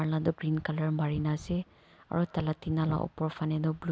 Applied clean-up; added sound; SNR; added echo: none; none; none; none.